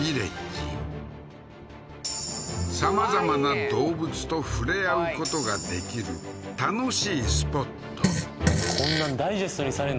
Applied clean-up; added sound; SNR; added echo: none; Fart; 2 dB; none.